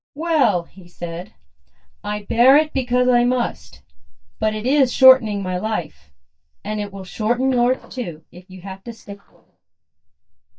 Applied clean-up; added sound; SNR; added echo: neural mask model DeepFilterNet 3.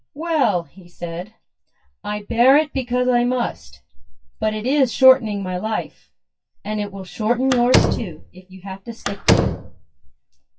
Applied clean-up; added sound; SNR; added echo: classical method WPE with log-MMSE.